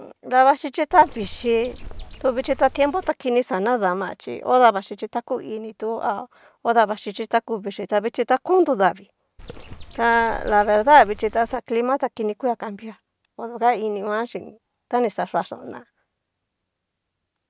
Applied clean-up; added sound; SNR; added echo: none; Bird; 15 dB; none.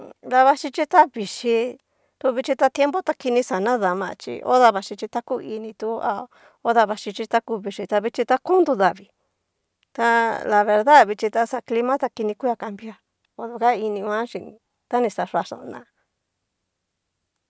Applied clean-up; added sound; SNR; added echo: none; none; none; none.